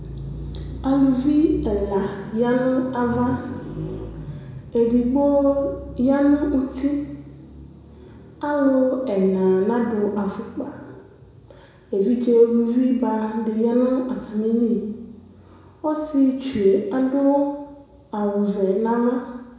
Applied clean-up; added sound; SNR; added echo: none; none; none; reverberation time 1.0 s.